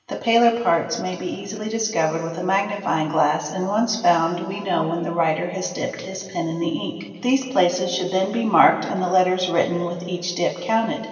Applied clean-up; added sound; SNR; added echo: none; none; none; reverberation time 2.1 s.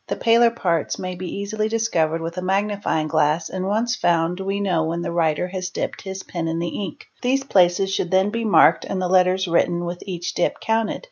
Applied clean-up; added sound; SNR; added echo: none; none; none; none.